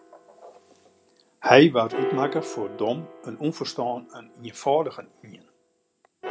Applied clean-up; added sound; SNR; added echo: none; Piano; 11 dB; none.